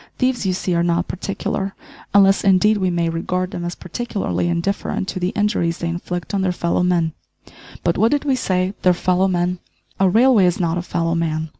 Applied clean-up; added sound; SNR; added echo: none; none; none; none.